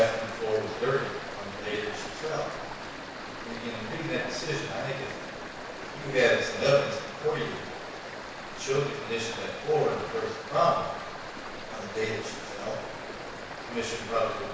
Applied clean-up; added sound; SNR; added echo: none; Stream; 8 dB; reverberation time 1.1 s.